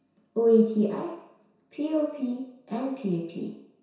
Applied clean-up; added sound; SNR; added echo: none; none; none; reverberation time 0.7 s.